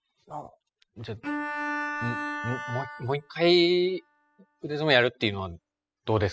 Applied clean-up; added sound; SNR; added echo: classical method spectral subtraction.